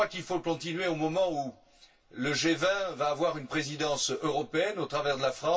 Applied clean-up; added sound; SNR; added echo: none; none; none; reverberation time 0.2 s.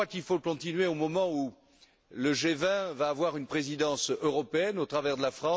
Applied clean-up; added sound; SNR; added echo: none; none; none; none.